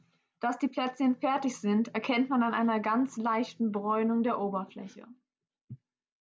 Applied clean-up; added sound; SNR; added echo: none; none; none; none.